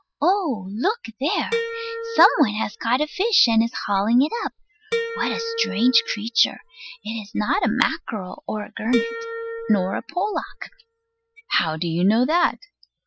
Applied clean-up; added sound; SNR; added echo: classical method spectral subtraction.